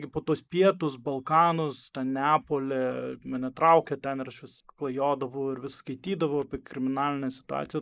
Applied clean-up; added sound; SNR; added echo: neural mask model Resemble Enhance denoiser.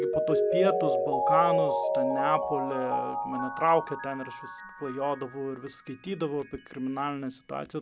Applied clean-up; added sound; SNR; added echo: none; Mallet percussion; -1 dB; none.